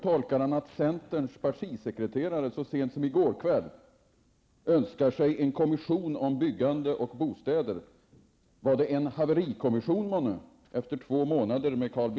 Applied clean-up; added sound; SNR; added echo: none; none; none; none.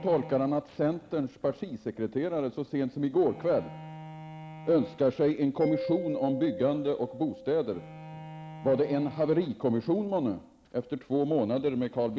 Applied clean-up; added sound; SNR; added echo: none; Mallet percussion + Bowed string instrument; 14 dB; none.